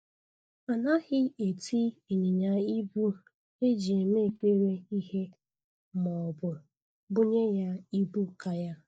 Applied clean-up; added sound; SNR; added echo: neural mask model DeepFilterNet 3.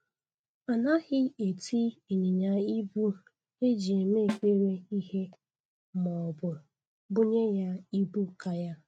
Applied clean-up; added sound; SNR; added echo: neural mask model RNNoise.